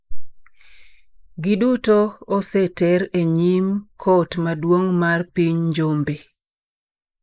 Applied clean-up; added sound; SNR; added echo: neural mask model Resemble Enhance denoiser.